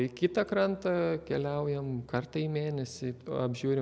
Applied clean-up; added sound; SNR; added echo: none; none; none; none.